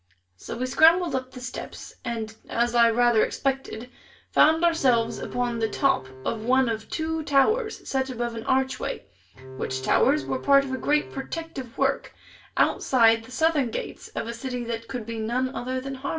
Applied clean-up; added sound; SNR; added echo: none; Bowed string instrument; 14 dB; reverberation time 0.2 s.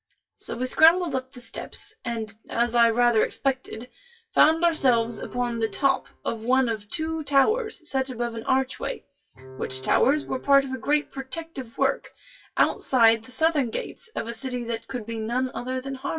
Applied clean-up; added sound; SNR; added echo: classical method WPE with log-MMSE.